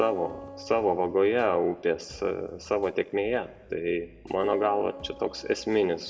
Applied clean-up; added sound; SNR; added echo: none; Acoustic guitar; 19 dB; reverberation time 1.5 s.